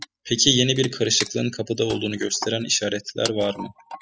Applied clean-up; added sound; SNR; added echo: classical method spectral subtraction.